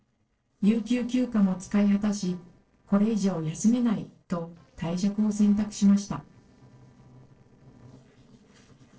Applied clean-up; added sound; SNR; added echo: neural separator model SepFormer DNS4.